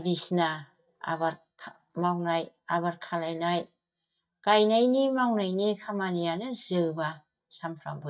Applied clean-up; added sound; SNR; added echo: neural mask model DeepFilterNet 3.